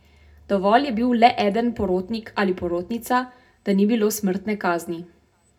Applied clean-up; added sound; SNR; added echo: none; none; none; reverberation time 0.2 s.